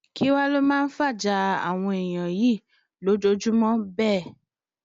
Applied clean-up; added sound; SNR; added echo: none; none; none; none.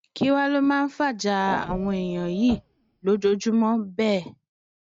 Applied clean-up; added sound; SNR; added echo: neural mask model RNNoise.